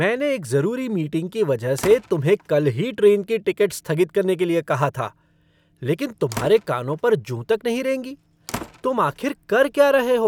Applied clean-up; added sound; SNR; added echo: none; Slam; 18 dB; none.